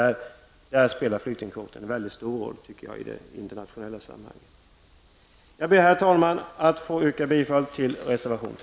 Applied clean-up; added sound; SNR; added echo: none; none; none; none.